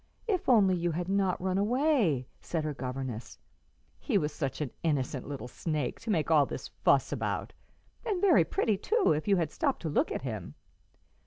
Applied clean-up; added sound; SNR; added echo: none; none; none; none.